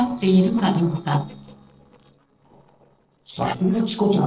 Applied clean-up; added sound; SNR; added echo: neural separator model SepFormer DNS4.